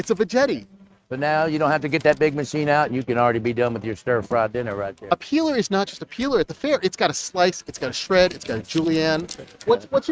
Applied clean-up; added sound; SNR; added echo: neural mask model RNNoise.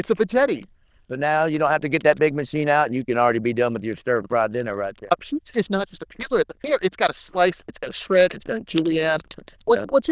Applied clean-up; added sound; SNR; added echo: neural diffusion model UNIVERSE++.